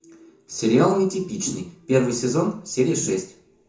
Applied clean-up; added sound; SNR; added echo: none; none; none; reverberation time 0.6 s.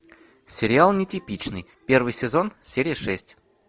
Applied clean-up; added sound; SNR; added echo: none; none; none; none.